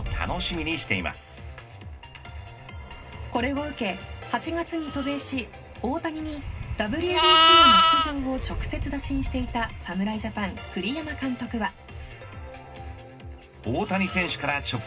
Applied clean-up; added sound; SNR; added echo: none; Livestock, farm animals, working animals; -3 dB; reverberation time 0.2 s.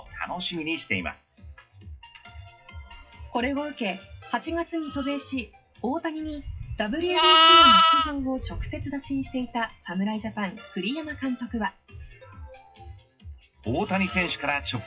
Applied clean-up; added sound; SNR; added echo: classical method WPE with log-MMSE.